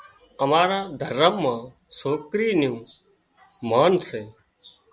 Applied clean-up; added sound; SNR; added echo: none; none; none; none.